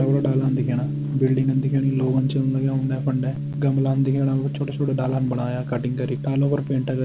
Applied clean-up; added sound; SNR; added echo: none; Gong; 5 dB; none.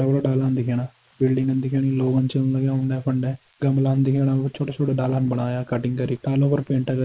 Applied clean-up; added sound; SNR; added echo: neural mask model Resemble Enhance denoiser.